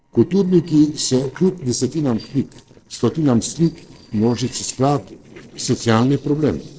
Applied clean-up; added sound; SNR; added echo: neural separator model SepFormer DNS4.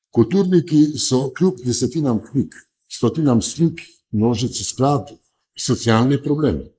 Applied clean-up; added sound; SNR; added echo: neural mask model Resemble Enhance denoiser.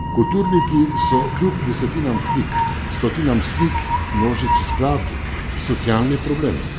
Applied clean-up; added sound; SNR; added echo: none; Aircraft + Train; 2 dB; none.